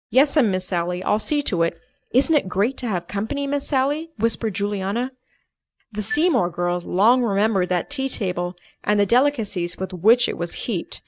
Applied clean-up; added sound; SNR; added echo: neural mask model DeepFilterNet 3.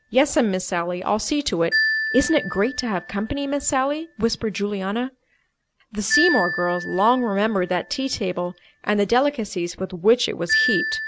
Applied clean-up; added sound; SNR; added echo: none; Marimba, xylophone; 7 dB; none.